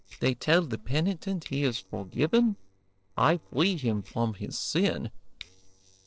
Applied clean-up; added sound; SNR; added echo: neural separator model SepFormer DNS4.